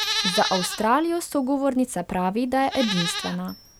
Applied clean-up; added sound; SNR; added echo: none; Livestock, farm animals, working animals; 7 dB; none.